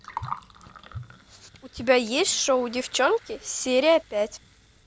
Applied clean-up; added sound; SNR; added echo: none; Gurgling; 17 dB; none.